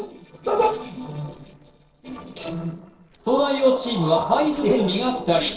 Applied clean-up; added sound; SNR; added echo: neural separator model SepFormer DNS4.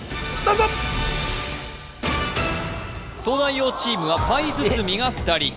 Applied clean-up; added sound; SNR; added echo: none; none; none; none.